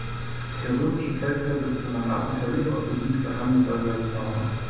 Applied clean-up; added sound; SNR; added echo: none; Insect / Frog; 19 dB; reverberation time 0.9 s.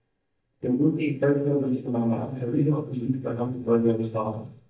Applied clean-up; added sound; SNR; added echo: neural mask model DeepFilterNet 3.